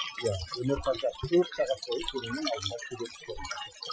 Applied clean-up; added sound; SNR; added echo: classical method Wiener filter.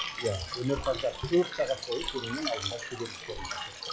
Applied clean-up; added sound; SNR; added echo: classical method log-MMSE.